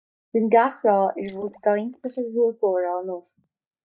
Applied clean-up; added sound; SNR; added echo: neural mask model DeepFilterNet 3.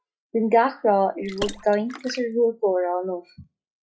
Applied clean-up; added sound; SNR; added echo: classical method log-MMSE.